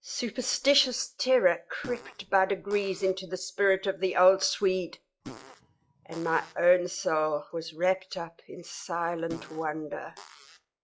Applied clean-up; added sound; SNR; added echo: classical method log-MMSE.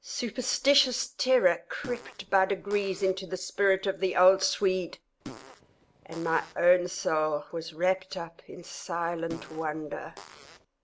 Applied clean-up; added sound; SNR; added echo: none; Fart; 18 dB; none.